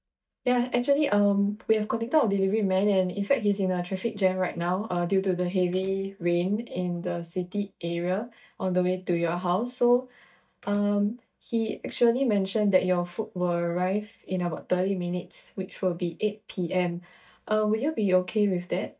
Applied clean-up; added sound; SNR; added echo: neural mask model DeepFilterNet 3.